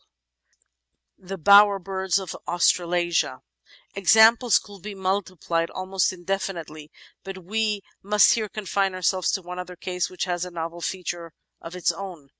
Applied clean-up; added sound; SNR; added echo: none; none; none; none.